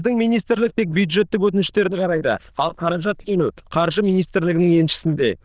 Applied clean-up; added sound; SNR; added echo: neural diffusion model UNIVERSE++.